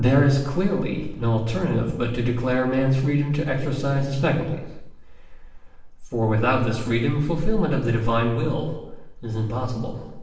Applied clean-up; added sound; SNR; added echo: none; none; none; reverberation time 0.9 s.